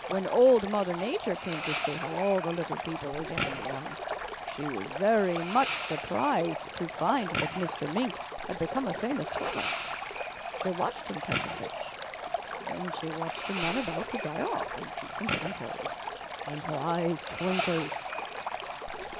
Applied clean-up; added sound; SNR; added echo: none; Stream + Fireworks; 3 dB; none.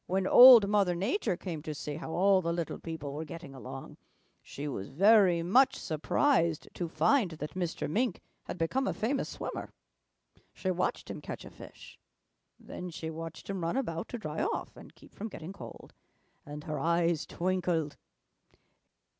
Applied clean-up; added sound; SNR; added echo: none; none; none; none.